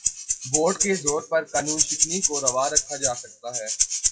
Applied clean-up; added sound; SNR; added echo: classical method WPE with log-MMSE.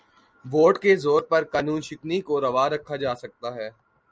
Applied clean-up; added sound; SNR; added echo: none; none; none; none.